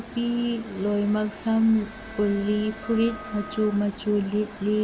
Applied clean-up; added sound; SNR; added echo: none; Bowed string instrument + Wind instrument, woodwind instrument; 19 dB; none.